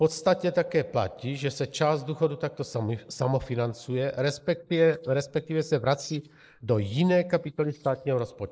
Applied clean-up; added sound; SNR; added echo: neural mask model Resemble Enhance denoiser.